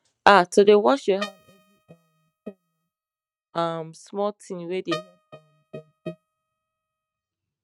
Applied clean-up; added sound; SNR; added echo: neural mask model RNNoise.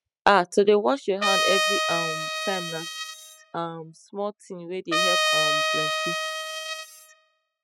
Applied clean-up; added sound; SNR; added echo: classical method spectral subtraction.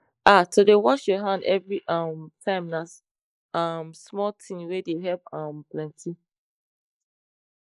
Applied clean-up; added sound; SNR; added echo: neural mask model Resemble Enhance denoiser.